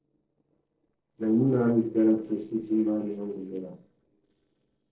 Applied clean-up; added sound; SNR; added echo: neural separator model SepFormer DNS4.